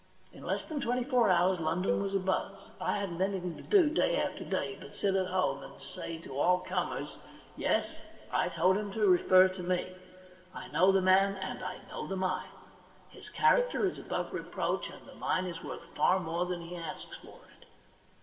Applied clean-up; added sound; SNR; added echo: none; Cowbell; 10 dB; reverberation time 2.0 s.